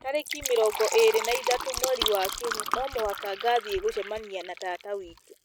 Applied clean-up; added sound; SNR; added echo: none; Fill (with liquid); 6 dB; none.